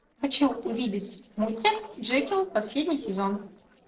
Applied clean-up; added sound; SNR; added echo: neural separator model SepFormer DNS4.